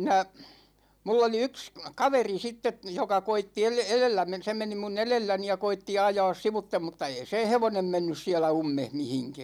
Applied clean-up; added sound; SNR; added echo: none; none; none; none.